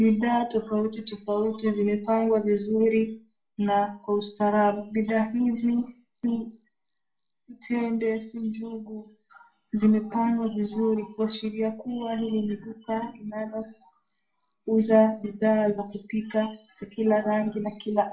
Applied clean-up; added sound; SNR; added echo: none; Cricket; 13 dB; reverberation time 0.3 s.